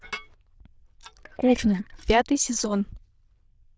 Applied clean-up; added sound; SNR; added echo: neural diffusion model UNIVERSE++.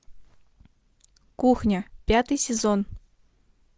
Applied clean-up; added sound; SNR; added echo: none; none; none; none.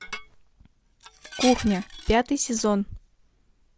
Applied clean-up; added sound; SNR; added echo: none; Dishes, pots, and pans; 12 dB; none.